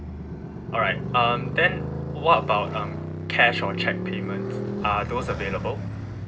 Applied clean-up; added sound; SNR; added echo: none; Motorcycle; 4 dB; reverberation time 0.2 s.